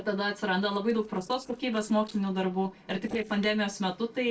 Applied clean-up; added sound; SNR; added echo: neural separator model SepFormer DNS4.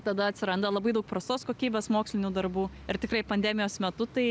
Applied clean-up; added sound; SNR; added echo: none; none; none; none.